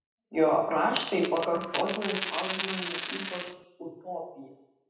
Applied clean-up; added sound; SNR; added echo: none; Coin (dropping); 5 dB; reverberation time 0.8 s.